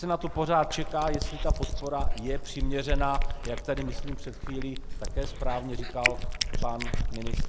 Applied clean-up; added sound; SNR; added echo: none; Cat; -3 dB; none.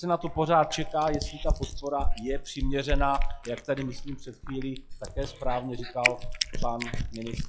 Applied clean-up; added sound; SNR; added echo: classical method log-MMSE.